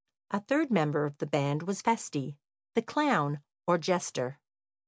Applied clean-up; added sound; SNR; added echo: none; none; none; none.